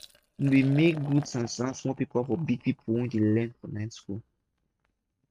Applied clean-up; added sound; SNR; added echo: neural mask model RNNoise.